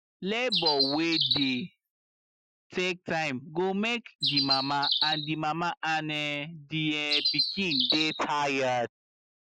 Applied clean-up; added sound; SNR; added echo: classical method Wiener filter.